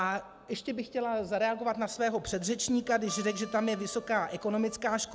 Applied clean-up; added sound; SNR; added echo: none; Harmonica; 17 dB; none.